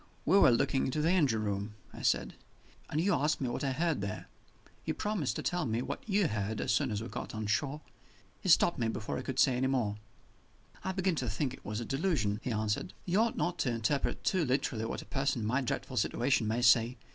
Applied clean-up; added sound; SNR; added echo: none; none; none; none.